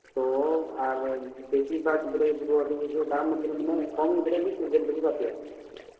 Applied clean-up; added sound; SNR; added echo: neural separator model SepFormer DNS4.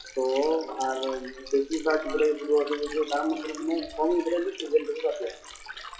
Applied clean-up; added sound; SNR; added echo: classical method WPE with log-MMSE.